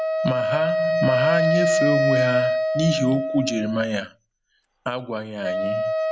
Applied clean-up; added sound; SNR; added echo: none; Wind instrument, woodwind instrument; -2 dB; none.